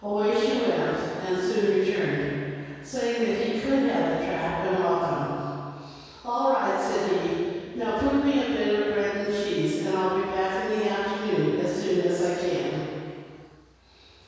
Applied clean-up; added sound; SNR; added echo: none; none; none; reverberation time 2.2 s.